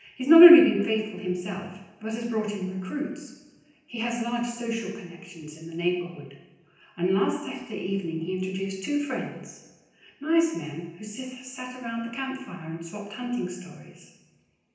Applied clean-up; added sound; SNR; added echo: none; none; none; reverberation time 0.9 s.